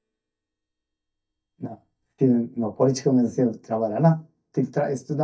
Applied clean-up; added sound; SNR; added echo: neural mask model DeepFilterNet 3.